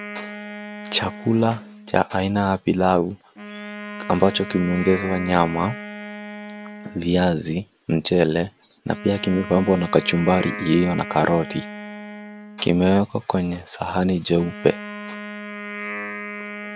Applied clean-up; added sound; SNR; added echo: none; Wind instrument, woodwind instrument; 13 dB; none.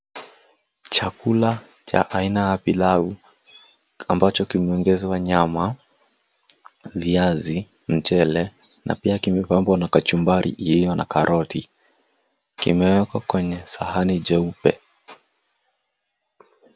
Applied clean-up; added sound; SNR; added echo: none; none; none; none.